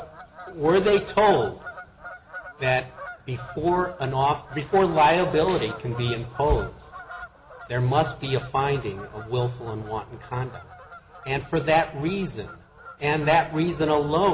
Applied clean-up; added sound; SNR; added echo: none; Bird vocalization, bird call, bird song / Fowl; 18 dB; none.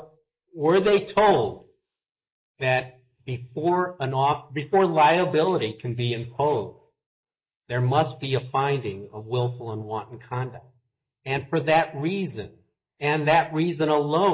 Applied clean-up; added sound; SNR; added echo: neural mask model Resemble Enhance denoiser.